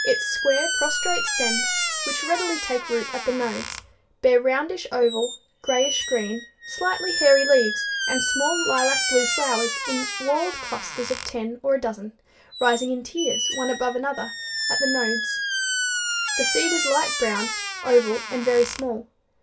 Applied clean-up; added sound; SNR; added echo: none; Squeak; 3 dB; reverberation time 0.2 s.